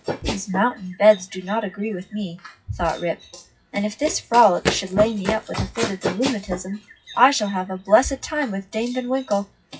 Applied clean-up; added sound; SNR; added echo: classical method WPE with log-MMSE.